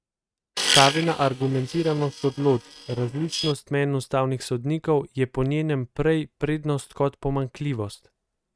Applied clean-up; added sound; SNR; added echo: neural mask model RNNoise.